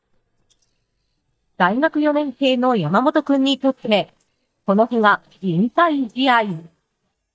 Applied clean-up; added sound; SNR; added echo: neural mask model DeepFilterNet 3.